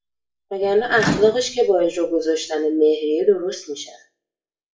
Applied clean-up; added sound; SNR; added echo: classical method WPE with log-MMSE.